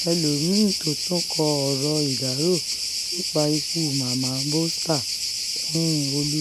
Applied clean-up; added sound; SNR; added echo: none; Cricket; 2 dB; none.